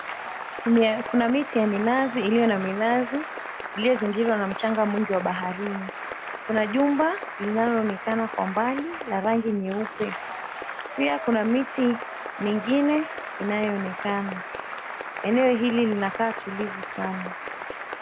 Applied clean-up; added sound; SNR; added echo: none; Applause / Cheering; 9 dB; none.